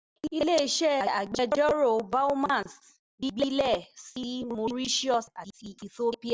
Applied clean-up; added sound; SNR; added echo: none; none; none; none.